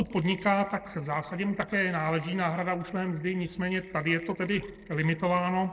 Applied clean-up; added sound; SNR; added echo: neural separator model SepFormer DNS4.